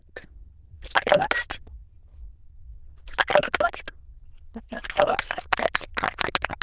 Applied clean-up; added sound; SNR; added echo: neural diffusion model UNIVERSE++.